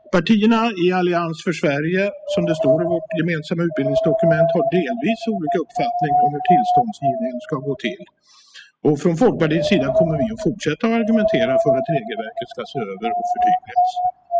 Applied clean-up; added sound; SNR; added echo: classical method spectral subtraction.